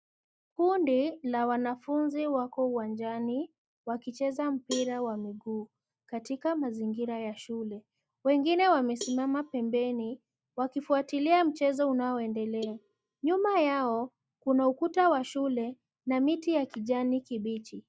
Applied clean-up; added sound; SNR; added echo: neural mask model DeepFilterNet 3.